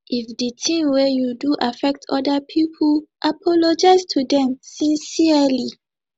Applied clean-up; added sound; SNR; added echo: none; none; none; none.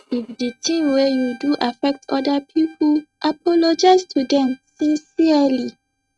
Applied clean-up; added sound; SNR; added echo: neural mask model RNNoise.